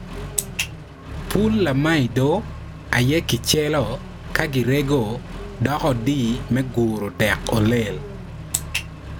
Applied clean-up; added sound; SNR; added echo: none; Accelerating, revving, vroom; 10 dB; none.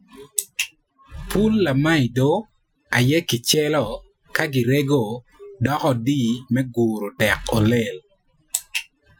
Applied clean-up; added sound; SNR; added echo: classical method Wiener filter.